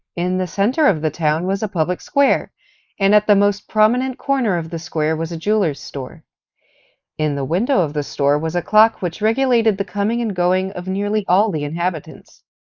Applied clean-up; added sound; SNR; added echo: neural mask model Resemble Enhance denoiser.